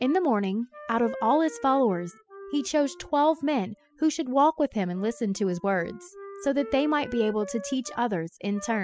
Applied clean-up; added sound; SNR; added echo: classical method spectral subtraction.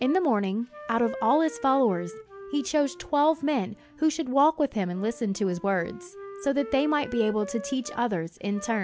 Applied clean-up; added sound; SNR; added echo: none; Wind instrument, woodwind instrument; 17 dB; none.